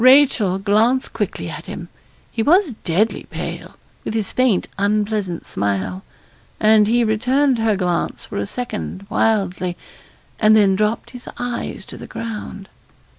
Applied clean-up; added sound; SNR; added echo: none; none; none; none.